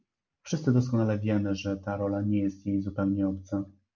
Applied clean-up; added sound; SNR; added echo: none; none; none; none.